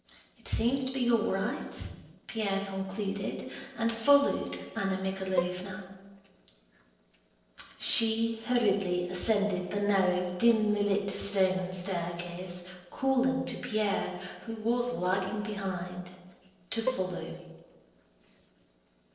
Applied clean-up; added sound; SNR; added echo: neural separator model SepFormer DNS4.